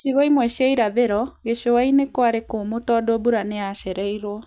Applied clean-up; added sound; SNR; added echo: none; none; none; none.